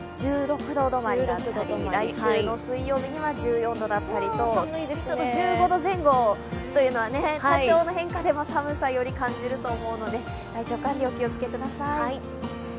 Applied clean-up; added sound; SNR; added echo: none; none; none; none.